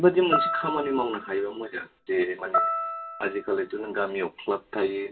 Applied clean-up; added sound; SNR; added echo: none; Piano; 4 dB; reverberation time 0.2 s.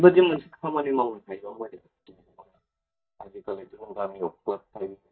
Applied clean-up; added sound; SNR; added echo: neural mask model DeepFilterNet 3.